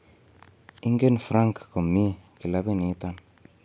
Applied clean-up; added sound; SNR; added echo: none; none; none; none.